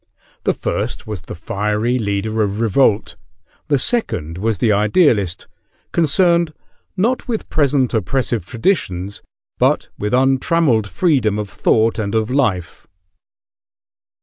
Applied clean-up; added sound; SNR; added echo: none; none; none; none.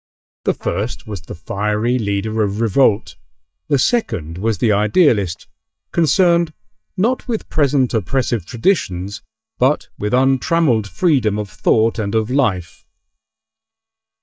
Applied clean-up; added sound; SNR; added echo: neural mask model DeepFilterNet 3.